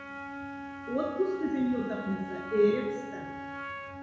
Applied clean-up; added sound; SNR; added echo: none; Wind instrument, woodwind instrument; 9 dB; reverberation time 1.0 s.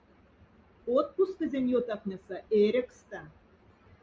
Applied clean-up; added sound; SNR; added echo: none; none; none; none.